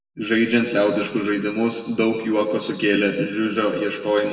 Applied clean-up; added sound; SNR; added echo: none; none; none; reverberation time 1.1 s.